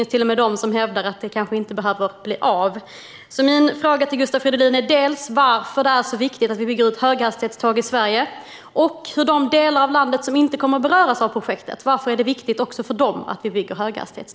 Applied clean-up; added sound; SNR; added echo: none; none; none; none.